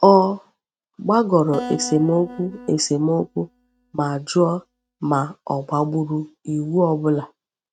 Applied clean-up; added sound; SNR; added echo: neural mask model RNNoise.